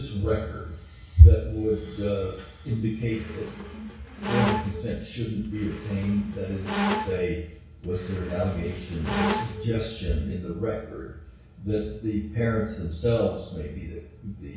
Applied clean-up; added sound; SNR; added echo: none; Squeak; 6 dB; reverberation time 0.6 s.